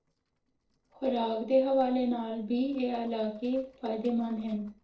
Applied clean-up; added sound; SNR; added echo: neural separator model SepFormer DNS4.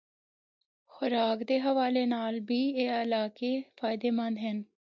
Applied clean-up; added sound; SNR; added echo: none; none; none; none.